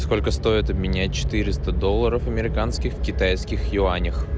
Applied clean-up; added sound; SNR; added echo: none; none; none; none.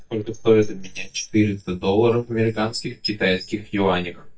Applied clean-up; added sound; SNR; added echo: neural mask model DeepFilterNet 3.